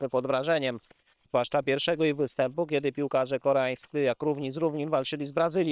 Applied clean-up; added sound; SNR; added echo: neural separator model SepFormer WHAM!.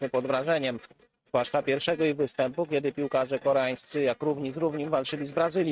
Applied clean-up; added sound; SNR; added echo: neural mask model RNNoise.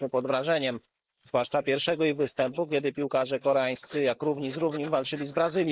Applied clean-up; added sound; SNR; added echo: neural mask model Resemble Enhance denoiser.